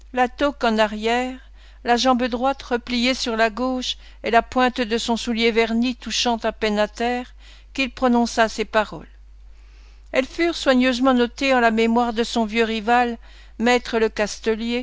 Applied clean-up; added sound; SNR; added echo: none; none; none; none.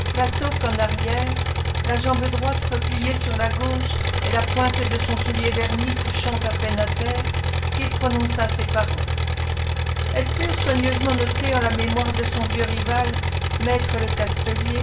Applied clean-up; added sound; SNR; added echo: none; Engine; -4 dB; reverberation time 0.3 s.